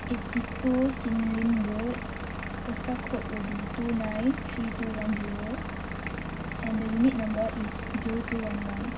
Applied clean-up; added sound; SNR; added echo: none; Engine / Vehicle; 4 dB; reverberation time 0.4 s.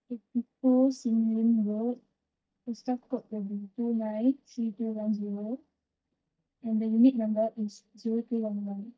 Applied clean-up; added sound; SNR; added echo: neural mask model DeepFilterNet 3.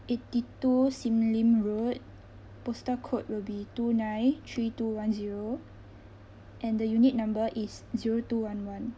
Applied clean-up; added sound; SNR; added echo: none; none; none; none.